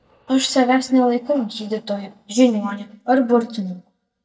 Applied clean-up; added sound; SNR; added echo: neural mask model DeepFilterNet 3.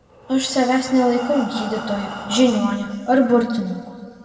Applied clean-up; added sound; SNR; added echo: none; Breathing; 15 dB; reverberation time 2.1 s.